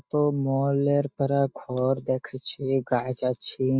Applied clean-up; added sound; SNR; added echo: neural mask model DeepFilterNet 3.